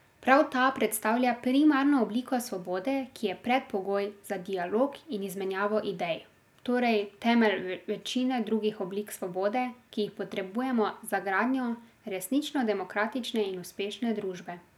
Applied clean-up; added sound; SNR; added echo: none; none; none; none.